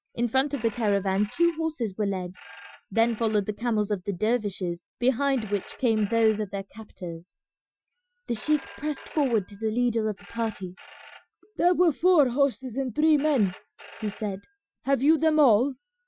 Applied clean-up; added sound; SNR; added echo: classical method Wiener filter.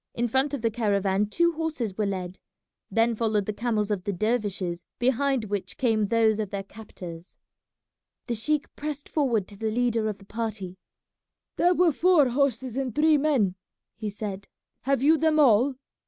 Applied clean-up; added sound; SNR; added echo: none; none; none; none.